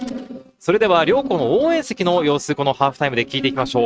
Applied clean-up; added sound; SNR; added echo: neural mask model RNNoise.